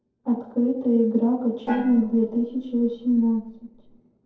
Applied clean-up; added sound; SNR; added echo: neural separator model SepFormer DNS4.